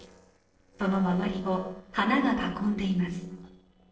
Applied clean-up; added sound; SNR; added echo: neural separator model SepFormer DNS4.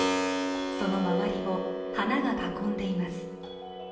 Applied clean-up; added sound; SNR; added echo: none; Keyboard (musical); 2 dB; reverberation time 0.9 s.